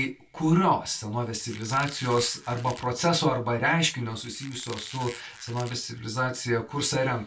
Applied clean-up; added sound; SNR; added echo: none; Squeak; 18 dB; reverberation time 0.2 s.